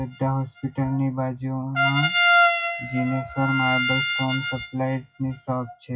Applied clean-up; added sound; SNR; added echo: classical method WPE with log-MMSE.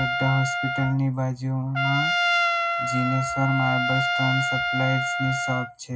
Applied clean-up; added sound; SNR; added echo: none; Trumpet; -1 dB; reverberation time 0.4 s.